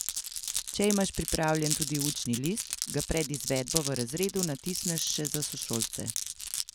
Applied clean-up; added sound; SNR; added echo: none; Glass; 3 dB; none.